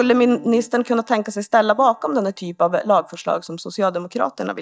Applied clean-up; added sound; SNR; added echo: neural mask model DeepFilterNet 3.